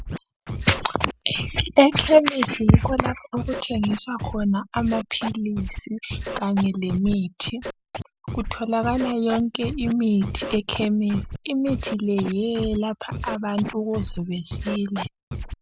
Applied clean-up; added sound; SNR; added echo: none; Scratching (performance technique); 10 dB; none.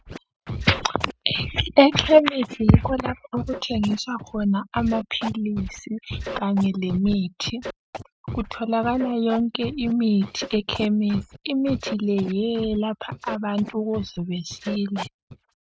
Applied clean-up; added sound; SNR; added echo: neural mask model RNNoise.